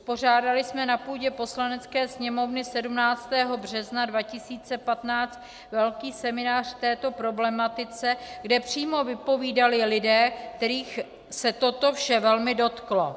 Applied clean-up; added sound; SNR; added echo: none; none; none; none.